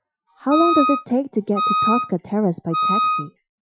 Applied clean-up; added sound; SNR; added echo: classical method Wiener filter.